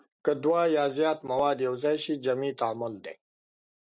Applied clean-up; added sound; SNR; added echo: none; none; none; none.